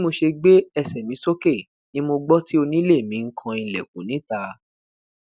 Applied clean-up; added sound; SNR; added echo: none; none; none; none.